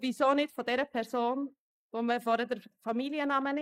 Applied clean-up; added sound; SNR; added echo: neural mask model Resemble Enhance denoiser.